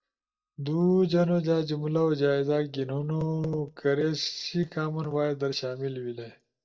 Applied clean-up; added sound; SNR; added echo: neural mask model DeepFilterNet 3.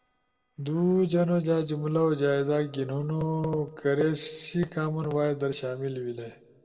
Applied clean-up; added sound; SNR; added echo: neural separator model SepFormer DNS4.